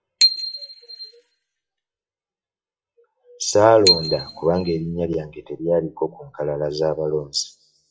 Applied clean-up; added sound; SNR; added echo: classical method WPE with log-MMSE.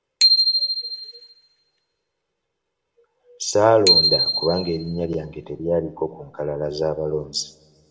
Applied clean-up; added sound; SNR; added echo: none; Bicycle bell; -1 dB; reverberation time 0.9 s.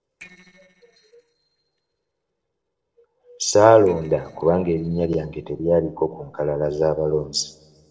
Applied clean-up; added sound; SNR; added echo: neural separator model SepFormer DNS4.